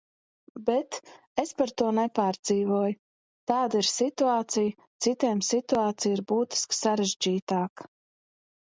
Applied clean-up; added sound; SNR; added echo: none; none; none; none.